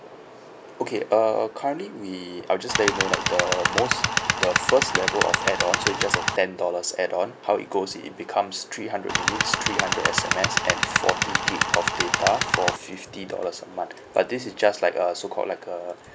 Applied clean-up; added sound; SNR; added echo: none; Tools; -2 dB; none.